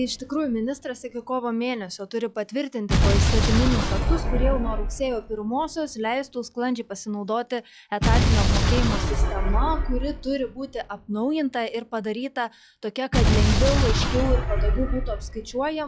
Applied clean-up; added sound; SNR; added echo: classical method log-MMSE.